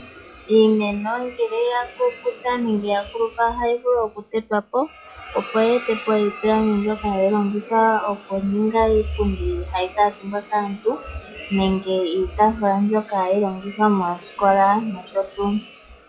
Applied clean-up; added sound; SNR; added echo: classical method log-MMSE.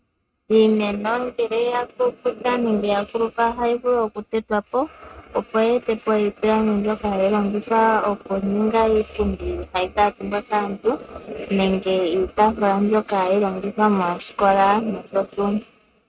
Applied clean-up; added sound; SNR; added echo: neural mask model RNNoise.